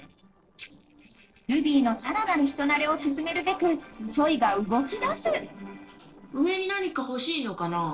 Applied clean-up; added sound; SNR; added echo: neural separator model SepFormer DNS4.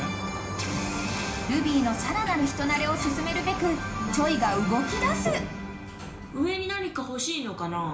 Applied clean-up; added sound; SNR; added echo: none; Sliding door; 10 dB; reverberation time 0.4 s.